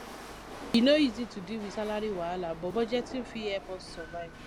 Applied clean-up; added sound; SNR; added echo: none; Rattle / Chatter / Hiss / Engine / Mechanisms; 13 dB; none.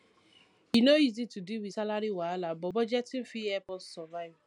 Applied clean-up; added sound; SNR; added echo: none; none; none; none.